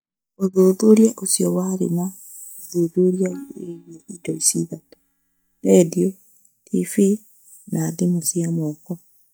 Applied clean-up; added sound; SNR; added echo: neural mask model DeepFilterNet 3.